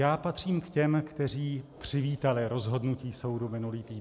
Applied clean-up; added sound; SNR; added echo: none; none; none; none.